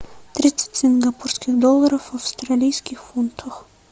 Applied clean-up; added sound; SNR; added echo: none; none; none; none.